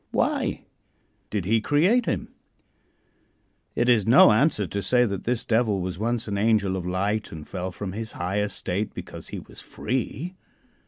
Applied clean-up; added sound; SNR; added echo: none; none; none; none.